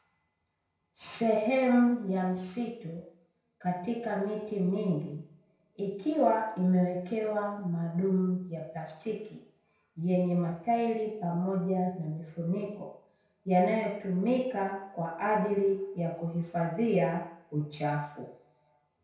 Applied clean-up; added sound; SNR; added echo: none; none; none; reverberation time 0.6 s.